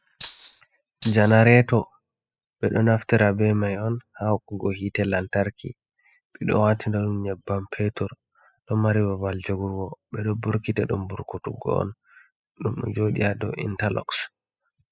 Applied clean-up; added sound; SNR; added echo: classical method spectral subtraction.